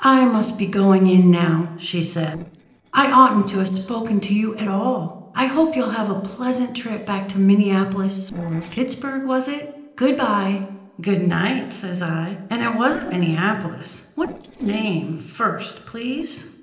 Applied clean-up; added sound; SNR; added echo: neural separator model SepFormer DNS4.